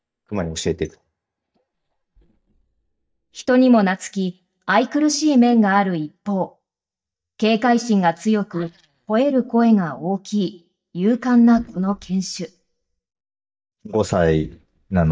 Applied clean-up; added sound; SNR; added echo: neural mask model DeepFilterNet 3.